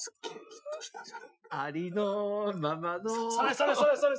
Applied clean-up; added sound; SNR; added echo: classical method Wiener filter.